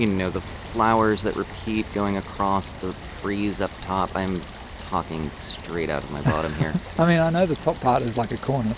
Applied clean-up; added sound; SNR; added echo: none; Stream / Frog; 17 dB; none.